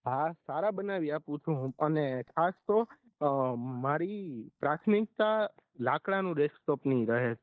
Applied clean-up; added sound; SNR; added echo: neural mask model DeepFilterNet 3.